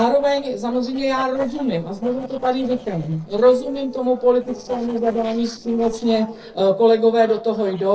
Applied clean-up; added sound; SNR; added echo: neural separator model SepFormer DNS4.